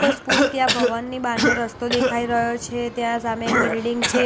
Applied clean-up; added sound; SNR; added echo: none; Cough; 0 dB; none.